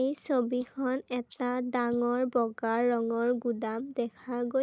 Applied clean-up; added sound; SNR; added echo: neural mask model Resemble Enhance denoiser.